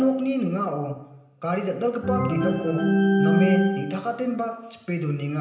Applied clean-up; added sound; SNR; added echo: none; Organ; -1 dB; reverberation time 0.9 s.